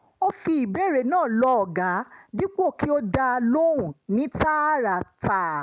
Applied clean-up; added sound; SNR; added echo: none; none; none; none.